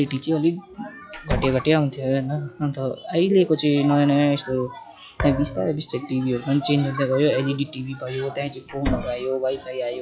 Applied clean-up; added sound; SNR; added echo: classical method log-MMSE.